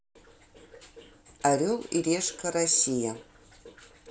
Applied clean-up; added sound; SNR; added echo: none; none; none; none.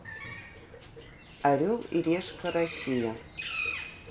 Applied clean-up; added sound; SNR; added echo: none; Bird; 10 dB; none.